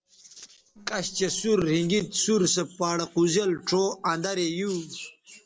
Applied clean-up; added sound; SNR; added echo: neural separator model SepFormer DNS4.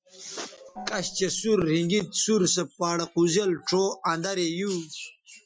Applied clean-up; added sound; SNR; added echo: classical method Wiener filter.